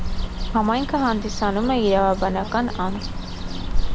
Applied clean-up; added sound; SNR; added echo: none; Bird; 2 dB; none.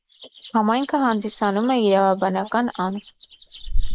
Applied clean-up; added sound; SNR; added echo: neural mask model Resemble Enhance denoiser.